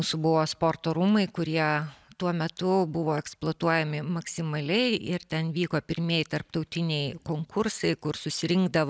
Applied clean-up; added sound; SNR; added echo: none; none; none; none.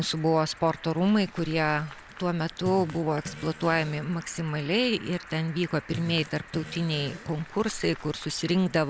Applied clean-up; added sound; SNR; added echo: none; Fart + Cricket; 15 dB; none.